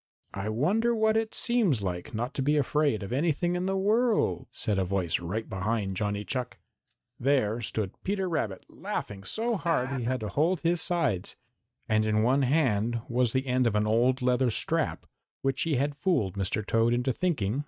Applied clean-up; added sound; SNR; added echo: neural mask model RNNoise.